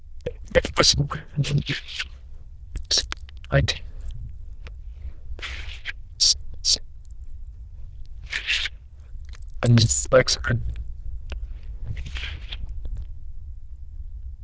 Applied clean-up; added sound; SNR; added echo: neural diffusion model UNIVERSE++.